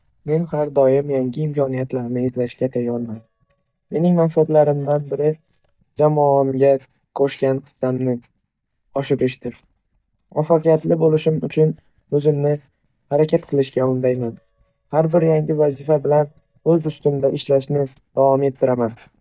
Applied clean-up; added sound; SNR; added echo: neural mask model DeepFilterNet 3.